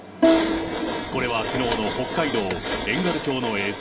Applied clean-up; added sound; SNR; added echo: none; Bowed string instrument; 0 dB; reverberation time 0.5 s.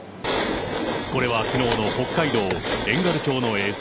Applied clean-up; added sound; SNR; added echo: none; none; none; none.